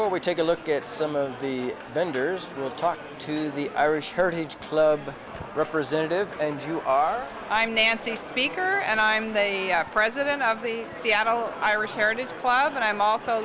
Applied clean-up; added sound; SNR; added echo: none; none; none; none.